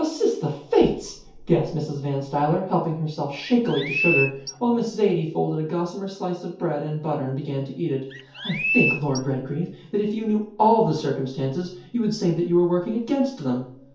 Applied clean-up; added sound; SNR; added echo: none; Chirp, tweet; 3 dB; reverberation time 0.6 s.